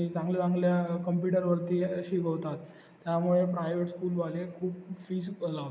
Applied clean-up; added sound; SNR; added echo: none; none; none; none.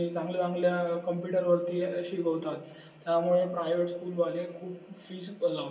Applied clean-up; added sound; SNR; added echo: none; none; none; reverberation time 0.2 s.